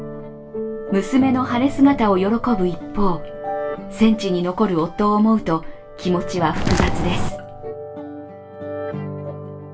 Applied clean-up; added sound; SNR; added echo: none; Walk, footsteps; 1 dB; reverberation time 0.2 s.